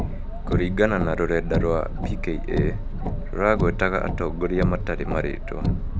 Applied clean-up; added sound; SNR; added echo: none; Car; 0 dB; none.